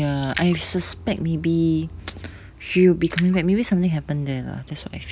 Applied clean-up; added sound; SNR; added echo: none; Splash, splatter + Bowed string instrument; 17 dB; none.